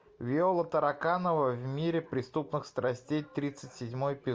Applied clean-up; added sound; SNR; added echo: none; none; none; none.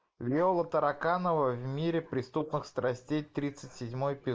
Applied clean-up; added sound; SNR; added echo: neural mask model Resemble Enhance denoiser.